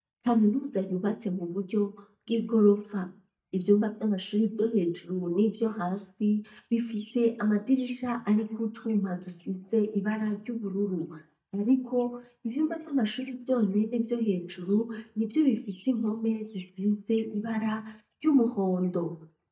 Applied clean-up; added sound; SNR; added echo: neural mask model DeepFilterNet 3.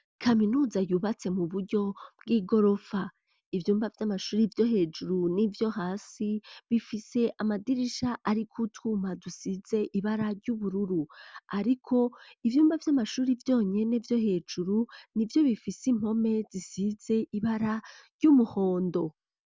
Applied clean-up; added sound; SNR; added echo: none; none; none; none.